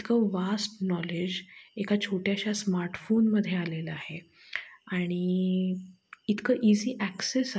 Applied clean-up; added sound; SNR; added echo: none; none; none; none.